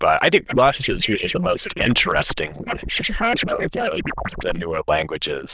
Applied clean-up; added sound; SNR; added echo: neural diffusion model UNIVERSE++.